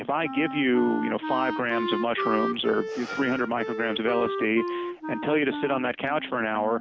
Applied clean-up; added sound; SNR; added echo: none; Wind instrument, woodwind instrument; 6 dB; none.